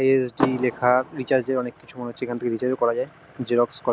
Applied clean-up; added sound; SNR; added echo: none; Car; 12 dB; none.